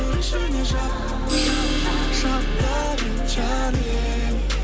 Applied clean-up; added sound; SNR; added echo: none; Crash cymbal; 9 dB; none.